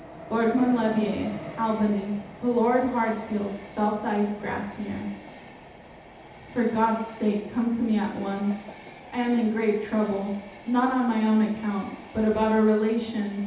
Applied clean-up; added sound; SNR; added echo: none; Train; 17 dB; reverberation time 0.8 s.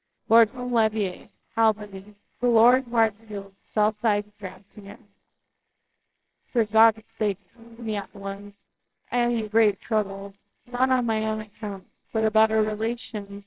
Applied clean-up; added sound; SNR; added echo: neural separator model SepFormer WHAMR!.